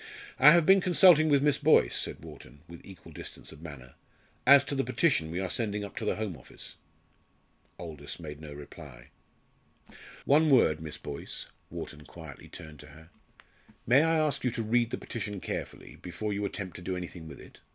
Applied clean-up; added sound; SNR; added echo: none; none; none; none.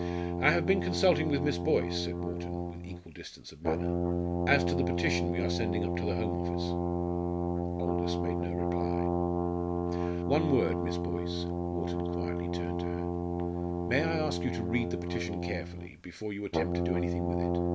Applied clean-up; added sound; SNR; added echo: none; Brass instrument; -4 dB; none.